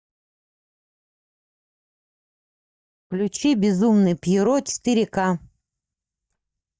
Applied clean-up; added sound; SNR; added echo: neural mask model DeepFilterNet 3.